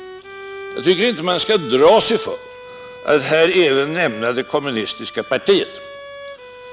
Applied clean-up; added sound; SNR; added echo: none; Bowed string instrument; 16 dB; none.